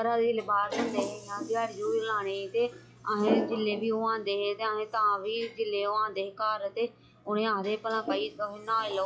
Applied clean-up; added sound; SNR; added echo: classical method log-MMSE.